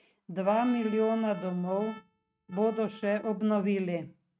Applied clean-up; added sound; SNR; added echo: neural mask model RNNoise.